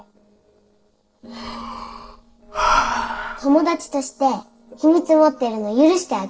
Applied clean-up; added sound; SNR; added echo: neural separator model SepFormer DNS4.